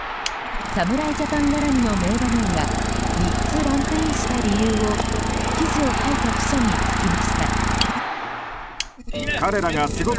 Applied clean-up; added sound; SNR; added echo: none; Idling; 2 dB; none.